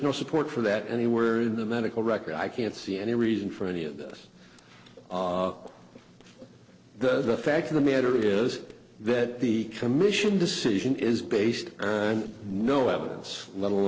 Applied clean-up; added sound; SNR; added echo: neural separator model SepFormer DNS4.